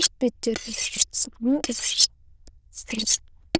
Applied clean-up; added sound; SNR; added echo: neural diffusion model UNIVERSE++.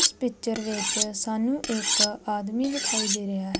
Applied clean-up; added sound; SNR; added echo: none; Cutlery, silverware; 0 dB; none.